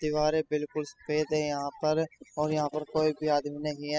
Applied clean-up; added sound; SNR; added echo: classical method spectral subtraction.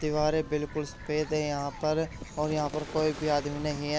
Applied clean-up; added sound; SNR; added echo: none; Fowl; 15 dB; none.